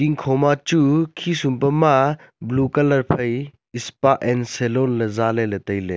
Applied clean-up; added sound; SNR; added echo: none; none; none; none.